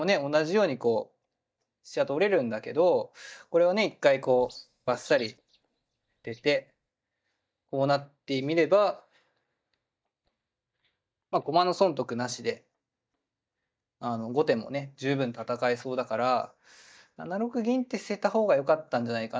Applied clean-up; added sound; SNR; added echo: neural mask model DeepFilterNet 3.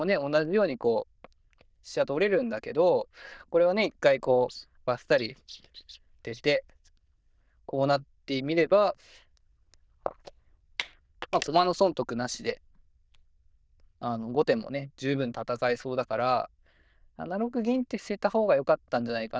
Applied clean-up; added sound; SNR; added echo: neural diffusion model UNIVERSE++.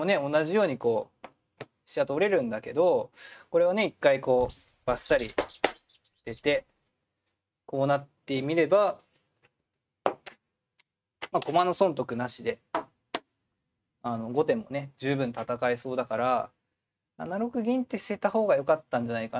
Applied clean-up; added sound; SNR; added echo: neural mask model RNNoise.